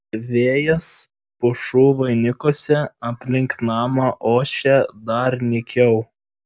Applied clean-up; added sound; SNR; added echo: none; none; none; none.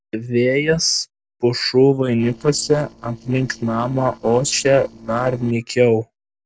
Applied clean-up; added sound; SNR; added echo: neural separator model SepFormer DNS4.